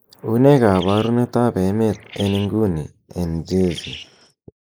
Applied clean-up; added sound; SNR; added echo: neural mask model Resemble Enhance denoiser.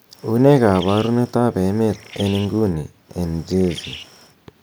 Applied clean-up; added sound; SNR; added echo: none; Bird; 19 dB; none.